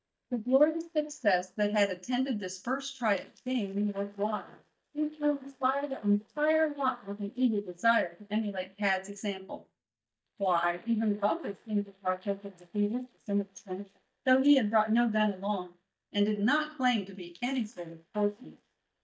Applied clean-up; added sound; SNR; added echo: neural mask model DeepFilterNet 3.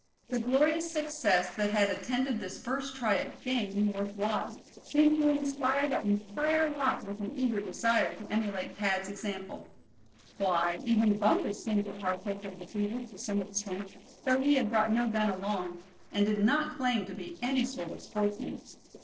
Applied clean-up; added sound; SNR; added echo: neural separator model SepFormer DNS4.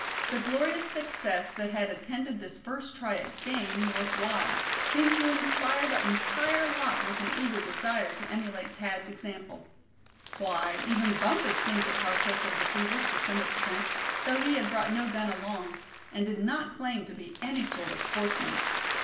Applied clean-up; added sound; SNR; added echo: none; Applause; 1 dB; reverberation time 0.8 s.